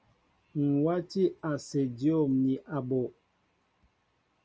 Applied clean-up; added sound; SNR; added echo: none; none; none; none.